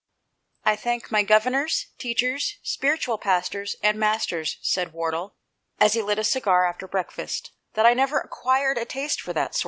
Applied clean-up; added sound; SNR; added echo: none; none; none; none.